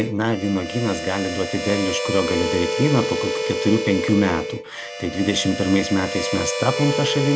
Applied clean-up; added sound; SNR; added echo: none; Harmonica; 4 dB; none.